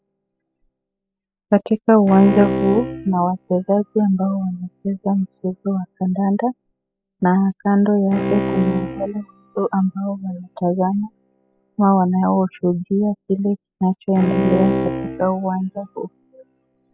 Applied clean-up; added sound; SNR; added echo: classical method spectral subtraction.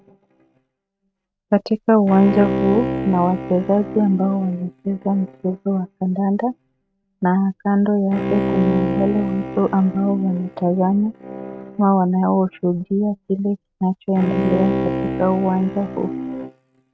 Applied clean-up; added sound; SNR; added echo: neural mask model RNNoise.